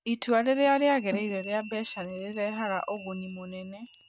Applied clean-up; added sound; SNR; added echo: neural mask model RNNoise.